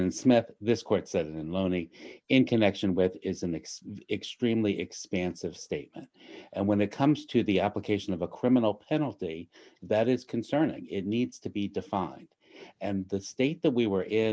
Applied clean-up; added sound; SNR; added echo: neural mask model Resemble Enhance denoiser.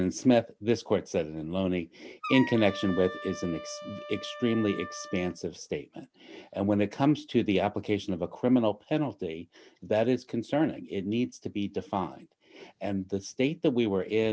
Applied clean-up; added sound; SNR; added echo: none; Wind instrument, woodwind instrument; 12 dB; none.